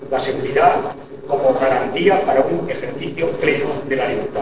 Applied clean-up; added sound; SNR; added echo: neural separator model SepFormer DNS4.